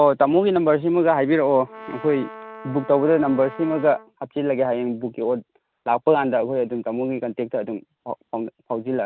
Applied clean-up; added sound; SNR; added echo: none; Brass instrument; 17 dB; none.